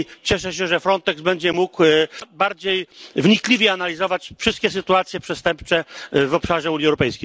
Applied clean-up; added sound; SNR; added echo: none; none; none; none.